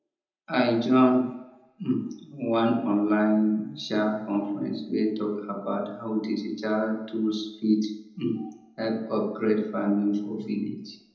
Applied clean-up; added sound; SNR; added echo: none; none; none; reverberation time 0.8 s.